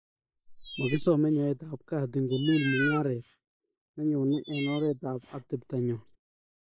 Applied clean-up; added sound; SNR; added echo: neural mask model Resemble Enhance denoiser.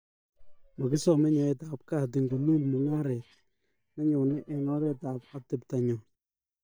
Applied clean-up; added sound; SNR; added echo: neural mask model DeepFilterNet 3.